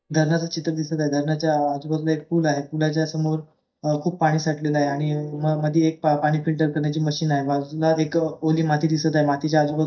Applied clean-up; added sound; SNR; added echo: neural mask model DeepFilterNet 3.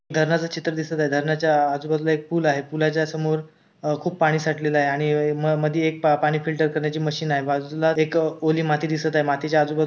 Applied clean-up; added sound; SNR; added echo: none; none; none; none.